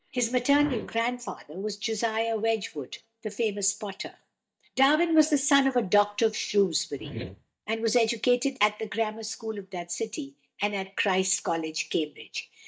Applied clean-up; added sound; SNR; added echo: neural mask model DeepFilterNet 3.